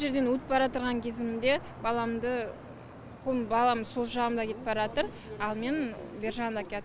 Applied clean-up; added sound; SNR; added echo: none; none; none; none.